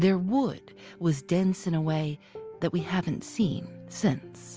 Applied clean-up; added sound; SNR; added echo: none; none; none; none.